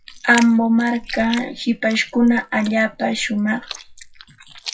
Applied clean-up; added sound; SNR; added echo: classical method WPE with log-MMSE.